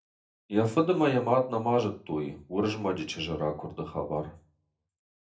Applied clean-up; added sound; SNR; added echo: none; none; none; reverberation time 0.3 s.